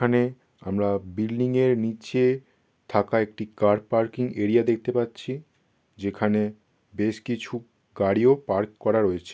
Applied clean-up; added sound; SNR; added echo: none; none; none; none.